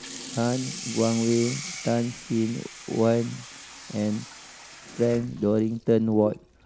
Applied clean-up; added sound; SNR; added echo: none; Sink (filling or washing) / Water tap, faucet; 14 dB; none.